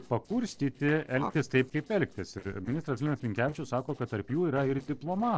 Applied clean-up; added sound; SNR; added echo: neural separator model SepFormer DNS4.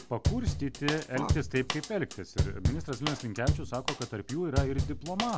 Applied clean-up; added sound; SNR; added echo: none; Drum / Drum kit; -1 dB; none.